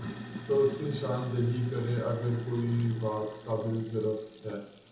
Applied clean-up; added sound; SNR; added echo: none; Sink (filling or washing); 12 dB; reverberation time 0.8 s.